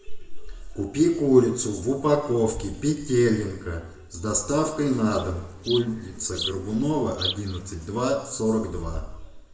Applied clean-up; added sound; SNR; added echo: none; Insect; 11 dB; reverberation time 0.9 s.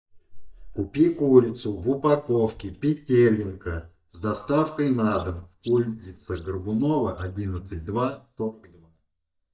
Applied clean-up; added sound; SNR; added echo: neural mask model DeepFilterNet 3.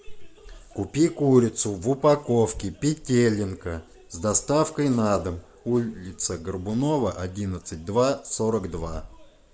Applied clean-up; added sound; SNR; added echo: none; none; none; none.